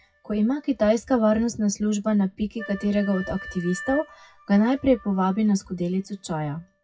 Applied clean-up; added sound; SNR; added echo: classical method WPE with log-MMSE.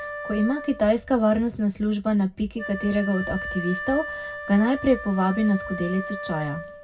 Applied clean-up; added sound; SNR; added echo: none; Wind instrument, woodwind instrument; 11 dB; reverberation time 0.4 s.